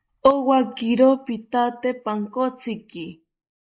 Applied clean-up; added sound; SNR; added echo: neural mask model Resemble Enhance denoiser.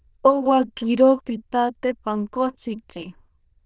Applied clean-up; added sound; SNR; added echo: neural diffusion model UNIVERSE++.